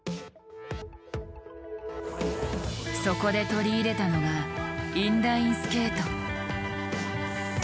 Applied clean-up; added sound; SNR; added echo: none; none; none; none.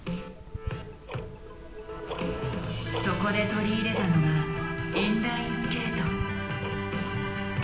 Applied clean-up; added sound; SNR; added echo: none; Tick-tock; 11 dB; reverberation time 0.8 s.